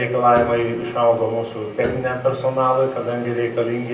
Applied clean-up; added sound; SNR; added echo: none; Piano; 14 dB; reverberation time 0.6 s.